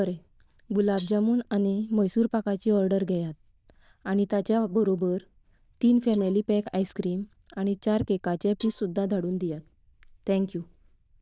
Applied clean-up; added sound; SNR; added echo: neural diffusion model UNIVERSE++.